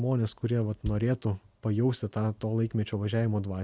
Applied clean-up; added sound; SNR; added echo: none; Bass drum; 15 dB; none.